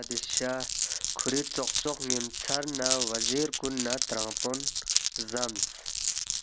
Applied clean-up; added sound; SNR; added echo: none; Glass; -3 dB; none.